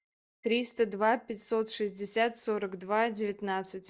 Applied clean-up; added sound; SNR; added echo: neural mask model DeepFilterNet 3.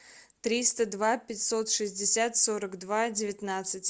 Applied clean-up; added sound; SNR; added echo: none; none; none; none.